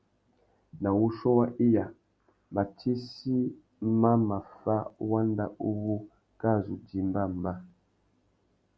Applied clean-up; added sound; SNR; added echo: none; none; none; none.